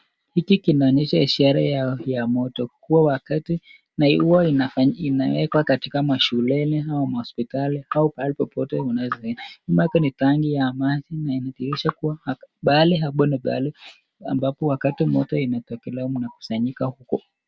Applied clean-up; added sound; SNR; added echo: none; none; none; none.